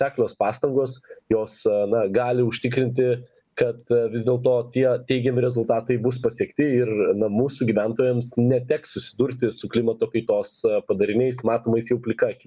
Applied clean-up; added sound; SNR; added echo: none; none; none; none.